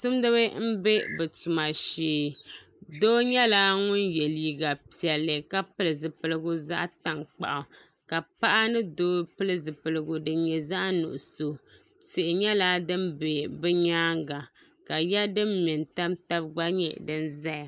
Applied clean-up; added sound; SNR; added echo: neural mask model Resemble Enhance denoiser.